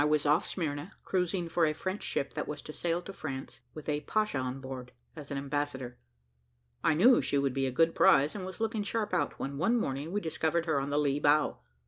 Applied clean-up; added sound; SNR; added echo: none; none; none; none.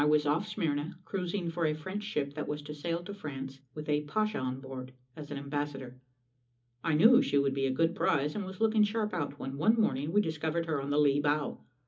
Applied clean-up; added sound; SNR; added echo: none; none; none; reverberation time 0.4 s.